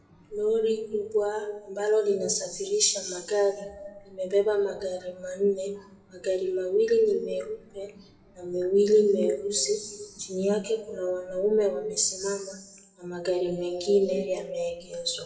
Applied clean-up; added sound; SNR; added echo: classical method WPE with log-MMSE.